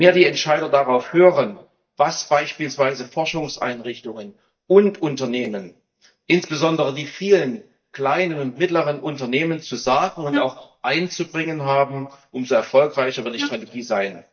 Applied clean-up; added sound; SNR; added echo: neural mask model DeepFilterNet 3.